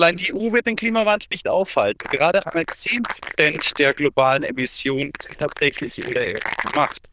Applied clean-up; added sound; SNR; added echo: neural diffusion model UNIVERSE++.